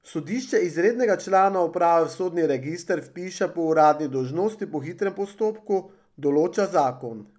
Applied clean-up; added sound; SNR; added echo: none; none; none; none.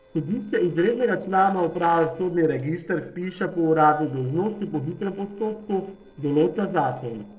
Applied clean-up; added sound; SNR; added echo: neural separator model SepFormer DNS4.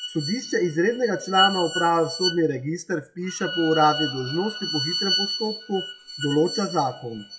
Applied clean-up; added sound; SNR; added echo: classical method WPE with log-MMSE.